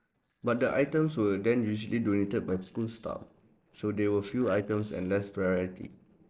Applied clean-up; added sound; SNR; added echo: neural separator model SepFormer DNS4.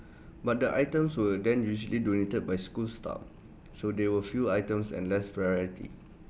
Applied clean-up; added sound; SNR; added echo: none; none; none; none.